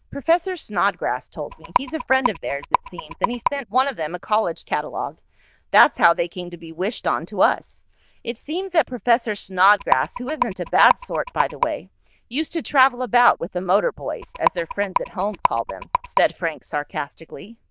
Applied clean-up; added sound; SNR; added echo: neural diffusion model UNIVERSE++.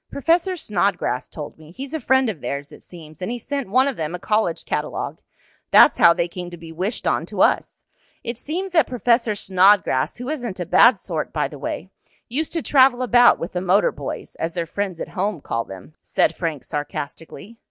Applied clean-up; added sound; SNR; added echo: none; none; none; none.